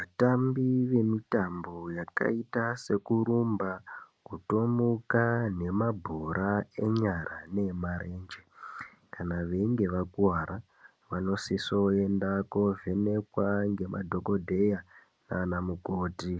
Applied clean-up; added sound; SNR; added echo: none; none; none; none.